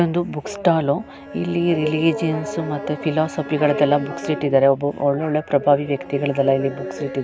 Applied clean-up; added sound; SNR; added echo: none; Bowed string instrument; 18 dB; none.